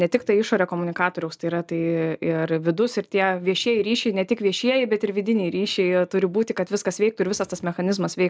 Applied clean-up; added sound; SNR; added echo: none; none; none; none.